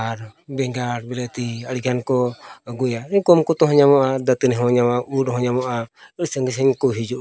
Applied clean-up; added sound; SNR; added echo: none; none; none; none.